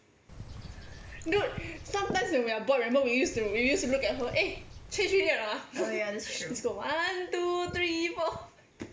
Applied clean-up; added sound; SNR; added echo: none; Bird; 15 dB; none.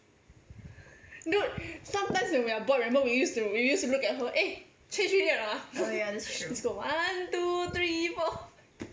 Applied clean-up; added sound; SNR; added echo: none; none; none; none.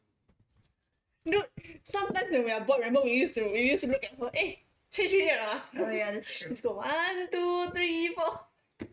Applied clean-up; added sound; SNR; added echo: neural mask model RNNoise.